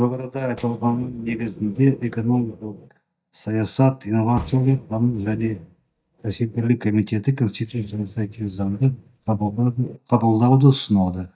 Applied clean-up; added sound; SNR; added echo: neural mask model DeepFilterNet 3.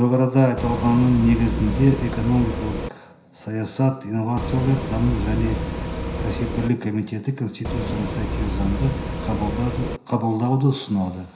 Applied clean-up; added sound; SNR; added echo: none; Bus; 4 dB; reverberation time 0.5 s.